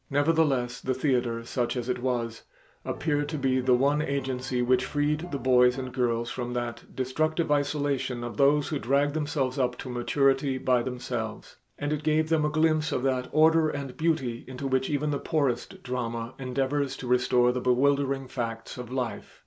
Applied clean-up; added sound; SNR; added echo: none; Piano; 19 dB; none.